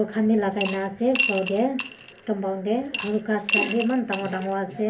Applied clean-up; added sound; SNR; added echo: none; Coin (dropping) / Glass; 4 dB; reverberation time 0.3 s.